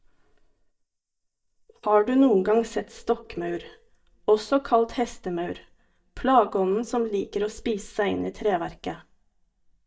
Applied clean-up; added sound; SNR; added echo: neural mask model DeepFilterNet 3.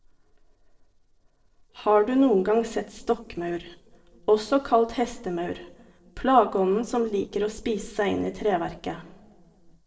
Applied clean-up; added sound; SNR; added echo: neural separator model SepFormer DNS4.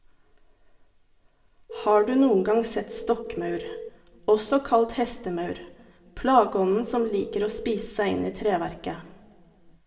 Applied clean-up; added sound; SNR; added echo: none; Telephone; 10 dB; reverberation time 1.4 s.